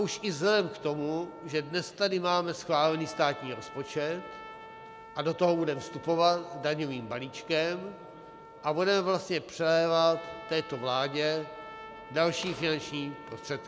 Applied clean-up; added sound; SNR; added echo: none; Trumpet; 18 dB; none.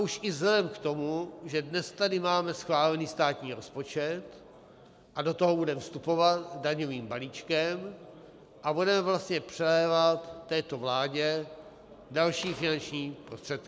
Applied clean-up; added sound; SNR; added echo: none; none; none; none.